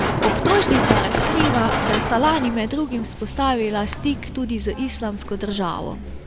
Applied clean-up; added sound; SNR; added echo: none; Run; 1 dB; none.